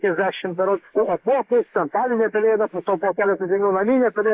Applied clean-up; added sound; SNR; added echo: neural mask model Resemble Enhance denoiser.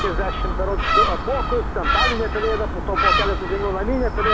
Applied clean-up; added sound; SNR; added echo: none; Gull, seagull; -4 dB; none.